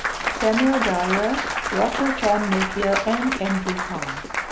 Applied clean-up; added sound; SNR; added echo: none; Applause / Cheering / Clapping; 3 dB; none.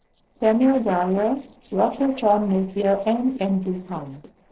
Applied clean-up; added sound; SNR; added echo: neural separator model SepFormer DNS4.